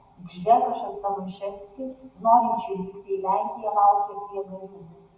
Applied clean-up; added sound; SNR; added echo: none; none; none; reverberation time 0.3 s.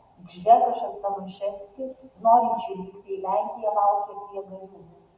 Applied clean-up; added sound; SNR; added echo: none; none; none; none.